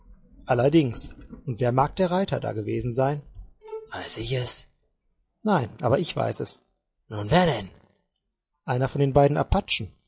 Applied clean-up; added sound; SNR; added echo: classical method log-MMSE.